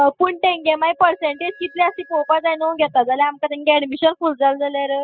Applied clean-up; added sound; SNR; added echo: classical method spectral subtraction.